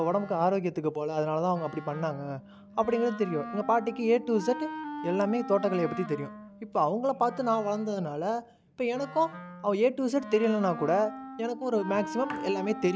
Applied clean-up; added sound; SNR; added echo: none; Wind instrument, woodwind instrument; 12 dB; none.